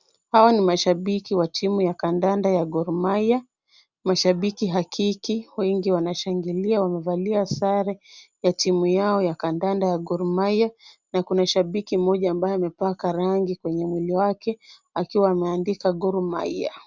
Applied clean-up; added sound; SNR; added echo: none; none; none; none.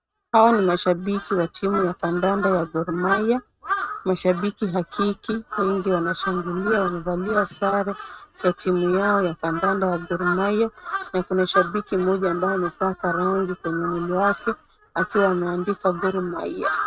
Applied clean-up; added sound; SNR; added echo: neural mask model RNNoise.